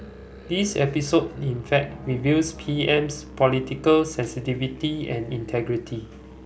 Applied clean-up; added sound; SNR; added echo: none; Musical instrument; 17 dB; none.